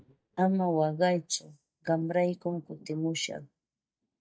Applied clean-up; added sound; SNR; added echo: neural mask model DeepFilterNet 3.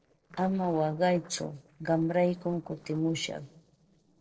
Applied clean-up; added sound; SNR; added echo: neural separator model SepFormer DNS4.